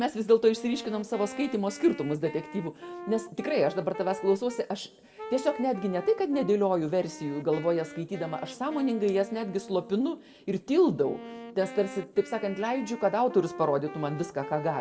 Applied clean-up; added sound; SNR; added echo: none; Wind instrument, woodwind instrument; 15 dB; reverberation time 2.1 s.